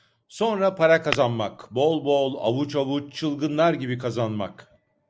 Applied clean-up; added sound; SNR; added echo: none; Tap / Glass; 10 dB; none.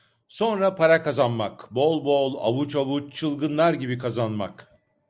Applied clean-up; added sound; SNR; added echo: none; none; none; none.